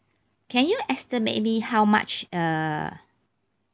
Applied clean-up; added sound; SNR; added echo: none; none; none; none.